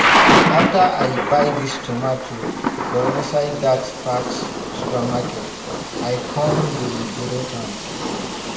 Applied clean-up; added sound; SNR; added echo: none; Thunder / Rain; -2 dB; reverberation time 0.8 s.